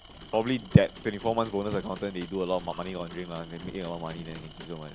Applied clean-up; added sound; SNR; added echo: none; Tools + Hammer / Wood; 16 dB; none.